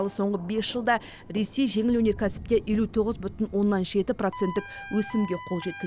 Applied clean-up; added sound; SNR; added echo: none; Thunder; 17 dB; none.